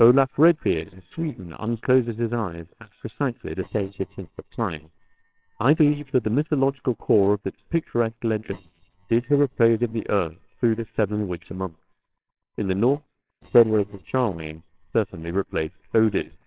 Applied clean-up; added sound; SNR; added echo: neural separator model SepFormer WHAMR!.